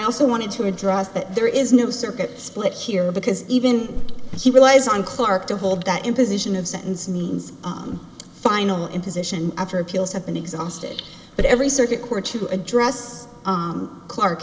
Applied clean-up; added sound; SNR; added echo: none; Cricket; 13 dB; none.